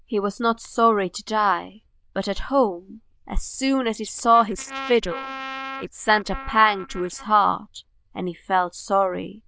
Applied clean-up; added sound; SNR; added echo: neural diffusion model UNIVERSE++.